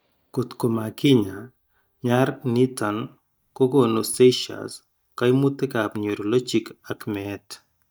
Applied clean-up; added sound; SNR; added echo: neural mask model DeepFilterNet 3.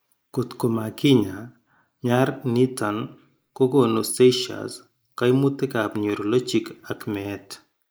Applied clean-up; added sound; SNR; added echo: neural mask model Resemble Enhance denoiser.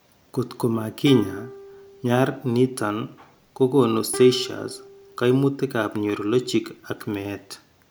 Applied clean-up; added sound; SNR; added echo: none; Plucked string instrument; 18 dB; none.